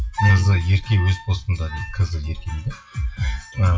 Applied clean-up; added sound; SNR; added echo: classical method WPE with log-MMSE.